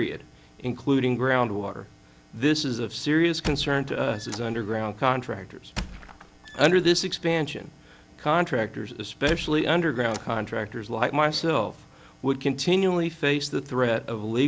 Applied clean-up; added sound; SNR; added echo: none; Squeak; 14 dB; none.